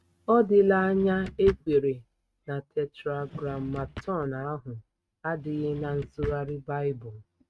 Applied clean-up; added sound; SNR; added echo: neural mask model RNNoise.